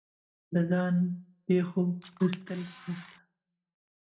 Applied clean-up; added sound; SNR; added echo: none; Camera; 18 dB; reverberation time 0.4 s.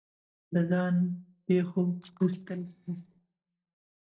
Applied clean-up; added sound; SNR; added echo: neural separator model SepFormer DNS4.